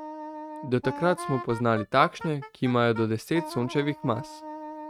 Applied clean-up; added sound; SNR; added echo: neural mask model RNNoise.